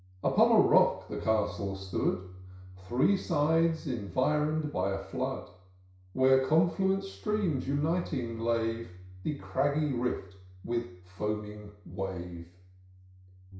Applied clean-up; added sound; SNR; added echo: none; Bass guitar; 17 dB; reverberation time 0.6 s.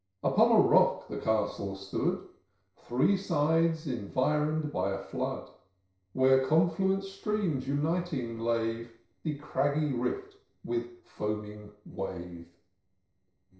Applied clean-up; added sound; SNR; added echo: neural separator model SepFormer DNS4.